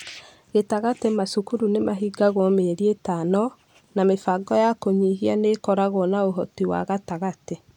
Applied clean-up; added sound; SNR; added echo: none; none; none; none.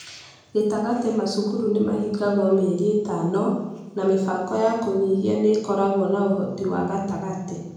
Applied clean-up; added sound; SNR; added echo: none; none; none; reverberation time 0.9 s.